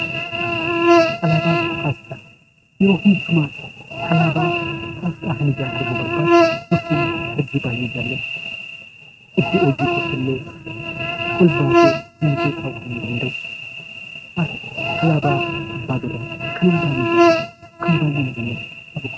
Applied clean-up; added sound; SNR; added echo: neural mask model RNNoise.